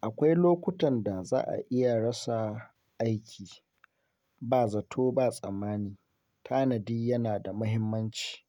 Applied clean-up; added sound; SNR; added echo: none; none; none; none.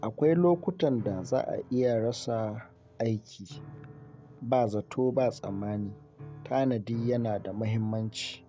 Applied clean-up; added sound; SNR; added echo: none; Piano; 18 dB; none.